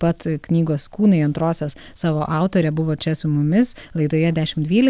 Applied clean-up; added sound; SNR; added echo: none; none; none; none.